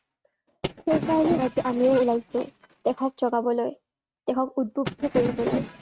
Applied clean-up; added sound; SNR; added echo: neural mask model RNNoise.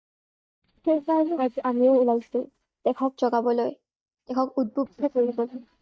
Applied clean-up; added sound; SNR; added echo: neural mask model DeepFilterNet 3.